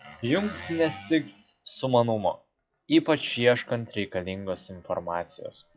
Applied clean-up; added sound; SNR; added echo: classical method log-MMSE.